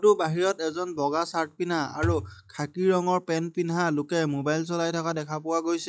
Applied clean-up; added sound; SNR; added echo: classical method log-MMSE.